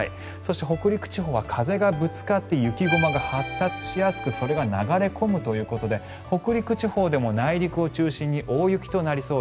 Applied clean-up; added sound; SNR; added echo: none; Accordion; 4 dB; none.